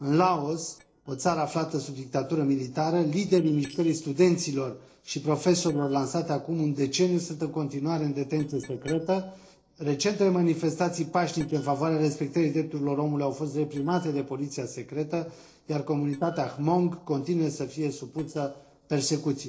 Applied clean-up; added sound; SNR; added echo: neural separator model SepFormer DNS4.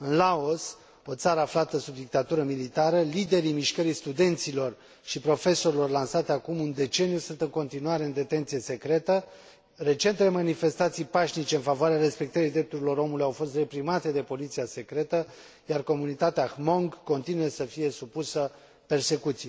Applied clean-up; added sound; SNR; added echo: none; none; none; none.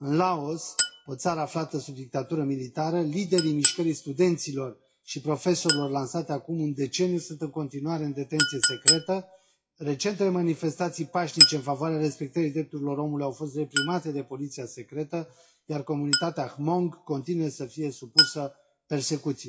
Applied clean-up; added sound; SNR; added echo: classical method WPE with log-MMSE.